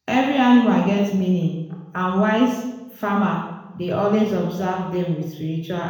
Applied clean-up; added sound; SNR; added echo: none; none; none; reverberation time 1.0 s.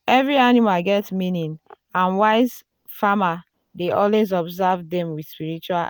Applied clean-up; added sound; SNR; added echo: none; none; none; none.